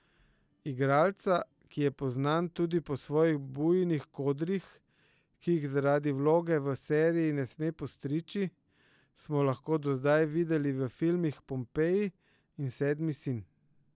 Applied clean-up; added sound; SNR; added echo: none; none; none; none.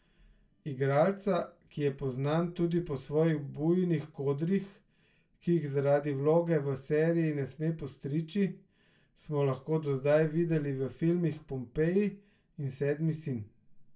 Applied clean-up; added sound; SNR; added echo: none; none; none; reverberation time 0.2 s.